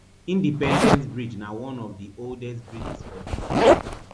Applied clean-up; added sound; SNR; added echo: none; Zipper (clothing); -5 dB; none.